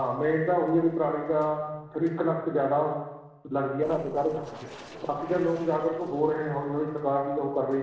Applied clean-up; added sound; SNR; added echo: neural separator model SepFormer DNS4.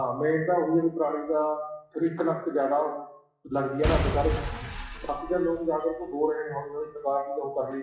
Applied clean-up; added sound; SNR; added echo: classical method WPE with log-MMSE.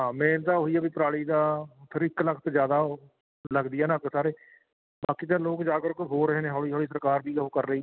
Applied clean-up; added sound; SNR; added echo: none; none; none; none.